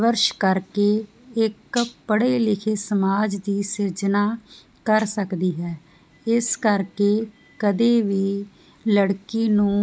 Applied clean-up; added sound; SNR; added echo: none; none; none; none.